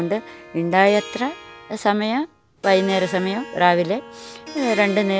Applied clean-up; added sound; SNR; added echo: none; Harp; 14 dB; none.